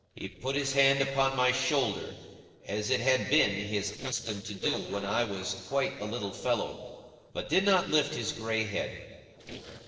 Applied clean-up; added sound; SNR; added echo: neural separator model SepFormer DNS4.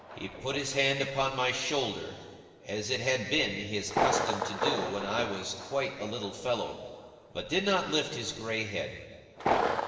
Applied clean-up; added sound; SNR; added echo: none; Thunder; 4 dB; reverberation time 1.9 s.